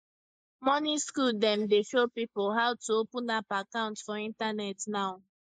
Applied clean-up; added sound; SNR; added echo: neural mask model Resemble Enhance denoiser.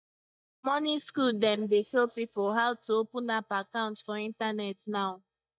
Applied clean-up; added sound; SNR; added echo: neural mask model DeepFilterNet 3.